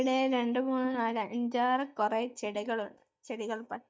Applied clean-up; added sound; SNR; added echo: neural mask model DeepFilterNet 3.